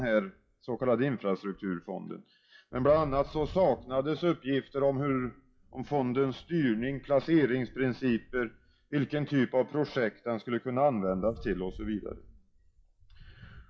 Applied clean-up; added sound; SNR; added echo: classical method WPE with log-MMSE.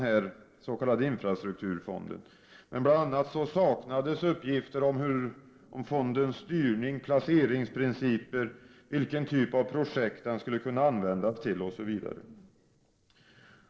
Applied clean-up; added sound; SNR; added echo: neural separator model SepFormer DNS4.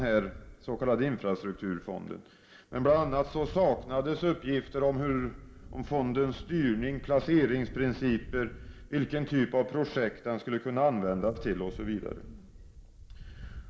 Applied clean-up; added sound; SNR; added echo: none; Wind; 15 dB; reverberation time 0.8 s.